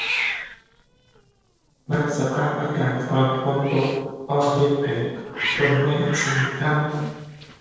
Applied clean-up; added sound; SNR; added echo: neural separator model SepFormer DNS4.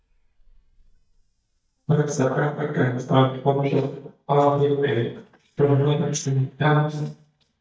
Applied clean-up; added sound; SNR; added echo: neural mask model DeepFilterNet 3.